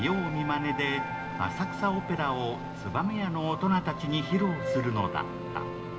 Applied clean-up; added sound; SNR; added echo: none; Microwave oven; 11 dB; reverberation time 1.3 s.